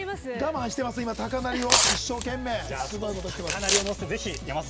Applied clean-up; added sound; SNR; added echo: none; Tearing; -1 dB; none.